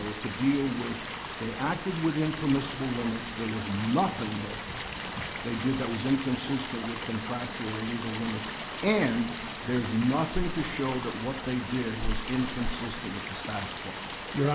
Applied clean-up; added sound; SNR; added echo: none; Stream; 7 dB; none.